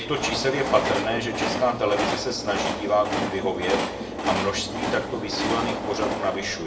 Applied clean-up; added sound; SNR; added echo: none; Train; 2 dB; reverberation time 2.2 s.